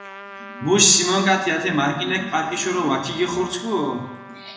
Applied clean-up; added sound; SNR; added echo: none; Trumpet; 19 dB; reverberation time 0.9 s.